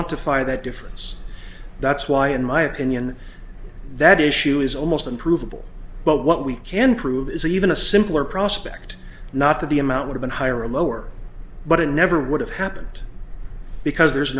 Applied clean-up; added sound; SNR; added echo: none; none; none; none.